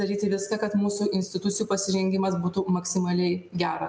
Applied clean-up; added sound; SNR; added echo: none; none; none; none.